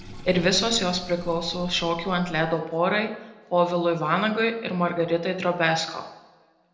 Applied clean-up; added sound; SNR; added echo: none; Sink (filling or washing); 19 dB; reverberation time 0.8 s.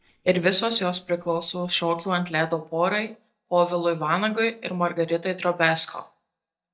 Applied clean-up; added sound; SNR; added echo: neural mask model DeepFilterNet 3.